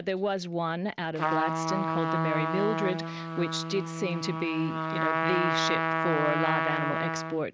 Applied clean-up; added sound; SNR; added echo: none; Trumpet; -1 dB; none.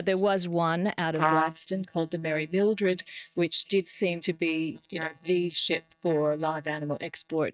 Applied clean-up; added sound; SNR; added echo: neural mask model DeepFilterNet 3.